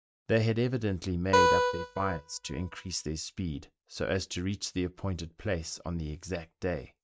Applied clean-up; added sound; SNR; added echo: neural mask model RNNoise.